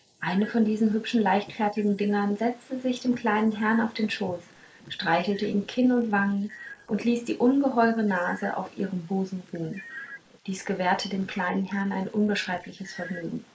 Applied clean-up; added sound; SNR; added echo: neural mask model Resemble Enhance denoiser.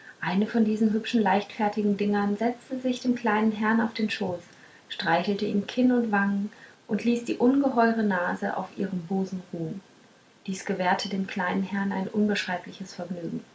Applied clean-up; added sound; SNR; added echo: none; none; none; none.